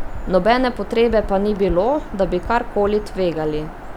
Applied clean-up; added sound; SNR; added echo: none; Bird vocalization, bird call, bird song; 9 dB; none.